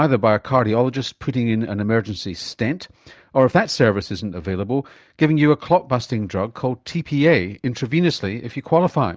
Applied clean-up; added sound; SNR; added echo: none; none; none; none.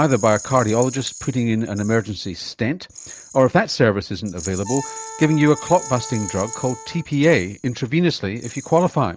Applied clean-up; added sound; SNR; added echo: none; Rattle + Wind instrument, woodwind instrument; 16 dB; none.